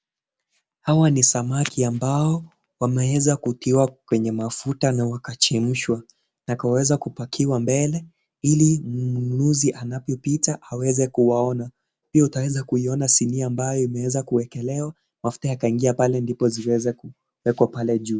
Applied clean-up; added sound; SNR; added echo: none; none; none; none.